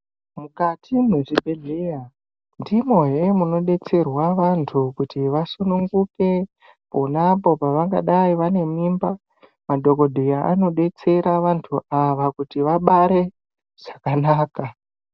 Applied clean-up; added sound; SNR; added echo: none; none; none; none.